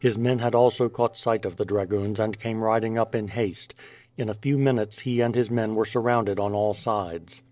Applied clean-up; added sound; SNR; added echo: neural separator model SepFormer DNS4.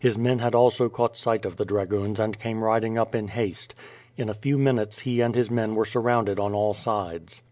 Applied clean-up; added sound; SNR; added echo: none; none; none; none.